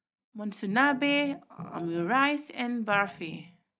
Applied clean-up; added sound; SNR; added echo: neural mask model DeepFilterNet 3.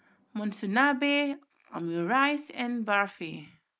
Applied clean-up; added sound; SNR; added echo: neural mask model Resemble Enhance denoiser.